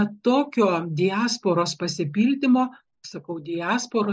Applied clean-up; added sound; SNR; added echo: none; none; none; none.